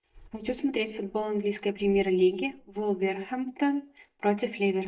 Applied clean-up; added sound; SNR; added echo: neural mask model DeepFilterNet 3.